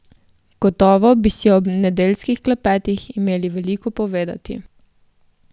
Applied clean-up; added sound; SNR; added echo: none; none; none; none.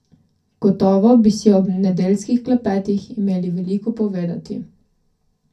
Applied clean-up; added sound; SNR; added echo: none; none; none; reverberation time 0.3 s.